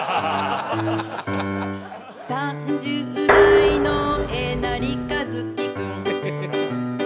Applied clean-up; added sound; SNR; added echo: none; Dishes, pots, and pans; -4 dB; none.